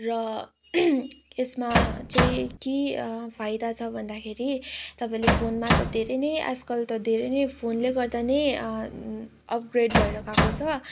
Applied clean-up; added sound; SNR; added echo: none; Bass drum; -4 dB; none.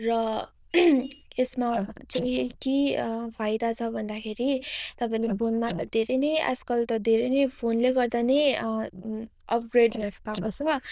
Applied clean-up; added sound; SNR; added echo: neural diffusion model UNIVERSE++.